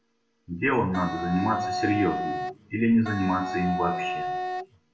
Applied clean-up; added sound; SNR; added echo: none; Wind instrument, woodwind instrument; 4 dB; reverberation time 0.5 s.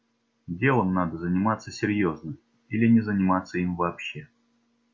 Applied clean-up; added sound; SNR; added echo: none; none; none; none.